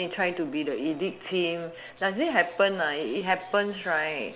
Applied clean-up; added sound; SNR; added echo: none; none; none; none.